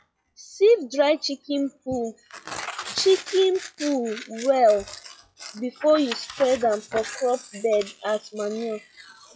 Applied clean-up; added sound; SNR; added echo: classical method log-MMSE.